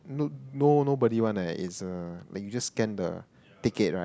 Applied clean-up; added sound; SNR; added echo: none; none; none; none.